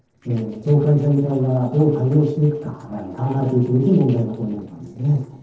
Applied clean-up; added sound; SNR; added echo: neural separator model SepFormer DNS4.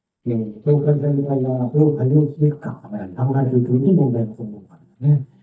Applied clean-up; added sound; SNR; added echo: neural mask model DeepFilterNet 3.